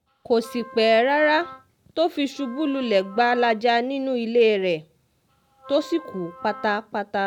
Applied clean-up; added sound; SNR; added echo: none; Wind instrument, woodwind instrument; 19 dB; none.